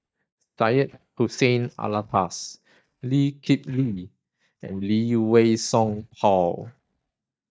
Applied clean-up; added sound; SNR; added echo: neural mask model DeepFilterNet 3.